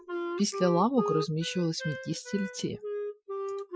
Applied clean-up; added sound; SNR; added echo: classical method Wiener filter.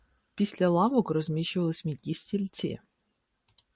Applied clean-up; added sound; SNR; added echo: none; none; none; none.